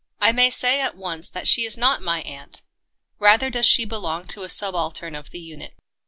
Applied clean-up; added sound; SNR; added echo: none; none; none; none.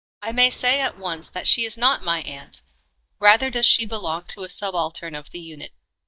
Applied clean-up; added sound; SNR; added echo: neural mask model DeepFilterNet 3.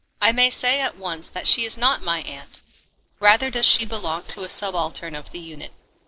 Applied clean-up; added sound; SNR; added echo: neural separator model SepFormer DNS4.